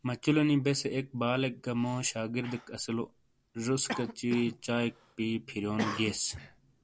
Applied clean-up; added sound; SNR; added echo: none; Cough; 14 dB; none.